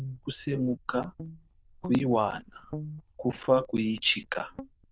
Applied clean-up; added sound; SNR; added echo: neural diffusion model UNIVERSE++.